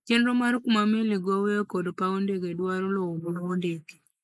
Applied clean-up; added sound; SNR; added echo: neural mask model Resemble Enhance denoiser.